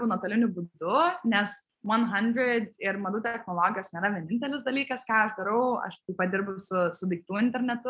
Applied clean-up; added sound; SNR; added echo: none; none; none; none.